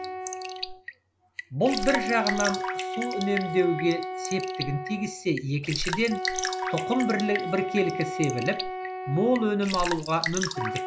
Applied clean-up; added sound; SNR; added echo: none; Raindrop / Drip + Wind instrument, woodwind instrument; 4 dB; none.